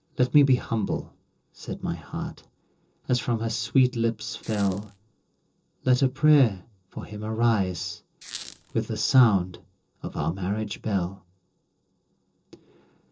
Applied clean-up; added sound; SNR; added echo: neural separator model SepFormer DNS4.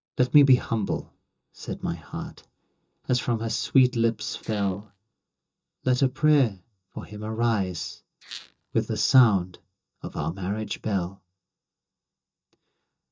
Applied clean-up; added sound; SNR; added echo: neural mask model DeepFilterNet 3.